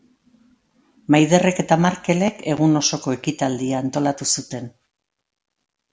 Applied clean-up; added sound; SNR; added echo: none; none; none; none.